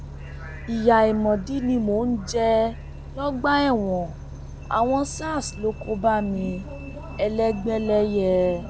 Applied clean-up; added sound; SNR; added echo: none; Bus; 12 dB; none.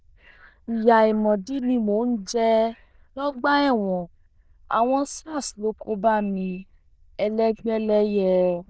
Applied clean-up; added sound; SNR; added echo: neural diffusion model UNIVERSE++.